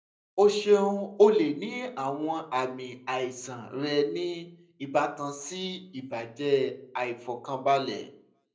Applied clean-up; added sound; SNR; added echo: none; none; none; reverberation time 0.4 s.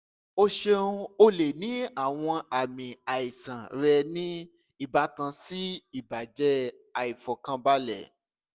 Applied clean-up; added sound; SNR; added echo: none; none; none; none.